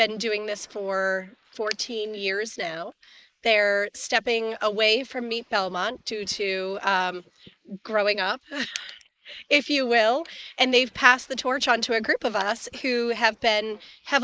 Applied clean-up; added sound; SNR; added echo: neural mask model Resemble Enhance denoiser.